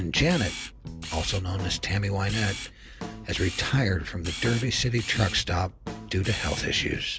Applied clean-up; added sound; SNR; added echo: none; Camera; 13 dB; none.